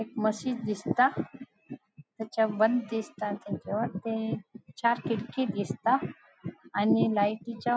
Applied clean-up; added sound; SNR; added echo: none; none; none; none.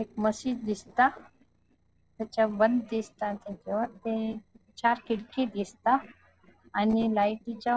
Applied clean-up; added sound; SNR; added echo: neural separator model SepFormer DNS4.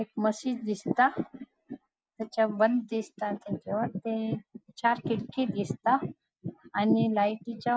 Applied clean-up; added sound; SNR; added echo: neural mask model Resemble Enhance denoiser.